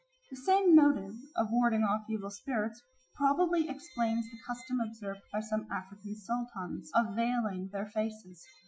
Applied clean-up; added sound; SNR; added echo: classical method Wiener filter.